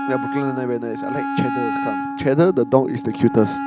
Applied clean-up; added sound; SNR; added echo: none; Wind instrument, woodwind instrument; 6 dB; none.